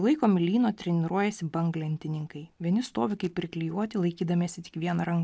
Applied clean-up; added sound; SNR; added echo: none; none; none; none.